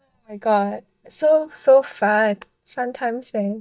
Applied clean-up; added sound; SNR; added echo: neural mask model DeepFilterNet 3.